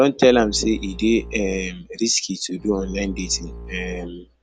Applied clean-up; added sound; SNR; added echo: none; Bowed string instrument; 14 dB; none.